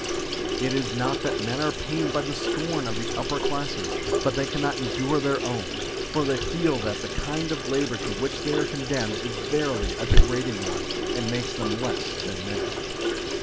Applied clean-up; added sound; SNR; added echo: none; Sink (filling or washing) / Water tap, faucet; -3 dB; none.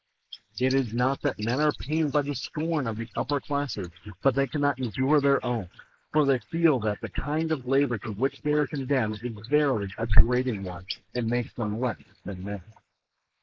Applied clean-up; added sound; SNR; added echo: neural mask model Resemble Enhance denoiser.